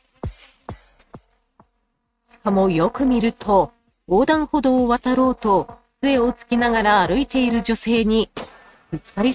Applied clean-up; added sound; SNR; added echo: neural mask model RNNoise.